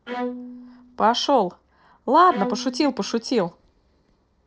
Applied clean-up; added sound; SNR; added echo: neural separator model SepFormer DNS4.